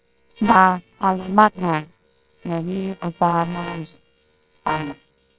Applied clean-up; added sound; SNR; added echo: neural separator model SepFormer WHAMR!.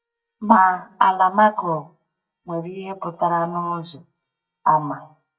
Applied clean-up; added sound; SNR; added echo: neural mask model DeepFilterNet 3.